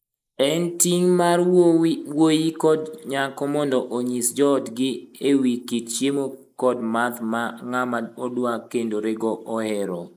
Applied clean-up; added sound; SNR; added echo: neural mask model Resemble Enhance denoiser.